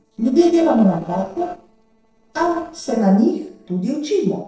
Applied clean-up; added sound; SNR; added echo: neural separator model SepFormer DNS4.